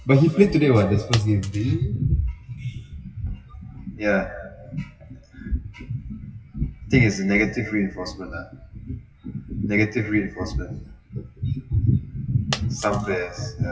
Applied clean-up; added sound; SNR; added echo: classical method WPE with log-MMSE.